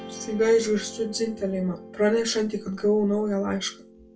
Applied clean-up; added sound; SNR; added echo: none; Guitar; 17 dB; reverberation time 0.2 s.